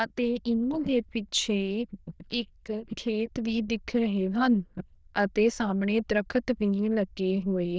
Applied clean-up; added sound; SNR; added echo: neural diffusion model UNIVERSE++.